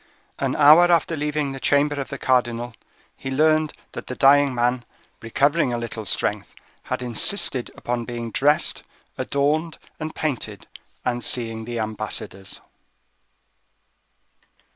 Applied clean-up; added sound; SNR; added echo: none; none; none; none.